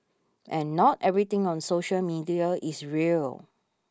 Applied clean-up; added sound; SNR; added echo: none; none; none; none.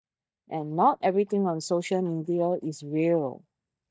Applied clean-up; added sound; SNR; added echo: neural mask model DeepFilterNet 3.